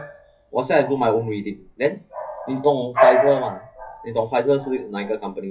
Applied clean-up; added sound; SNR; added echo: classical method WPE with log-MMSE.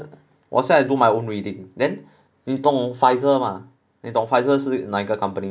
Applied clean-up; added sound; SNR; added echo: none; none; none; none.